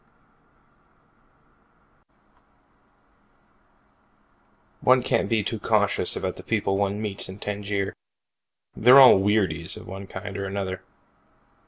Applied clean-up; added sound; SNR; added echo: none; none; none; none.